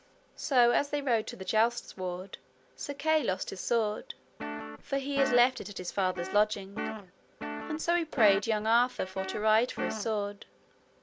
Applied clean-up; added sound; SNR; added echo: none; Guitar; 8 dB; none.